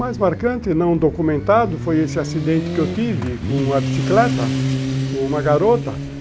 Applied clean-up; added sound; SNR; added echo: none; Motorcycle; 4 dB; none.